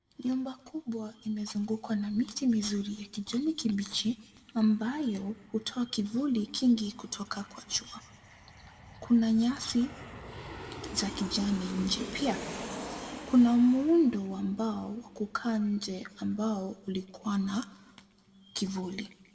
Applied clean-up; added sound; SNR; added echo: none; Aircraft; 16 dB; reverberation time 1.7 s.